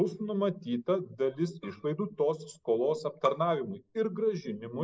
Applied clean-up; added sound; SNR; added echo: neural mask model Resemble Enhance denoiser.